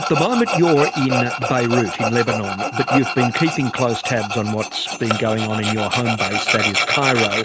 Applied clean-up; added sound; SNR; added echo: none; Tools; 2 dB; none.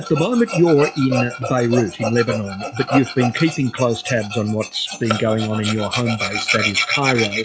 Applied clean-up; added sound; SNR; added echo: classical method log-MMSE.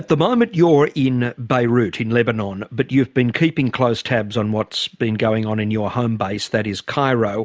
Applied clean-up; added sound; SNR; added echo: none; none; none; none.